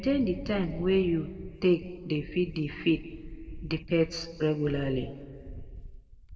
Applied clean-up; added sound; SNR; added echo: none; Wind; 13 dB; reverberation time 1.2 s.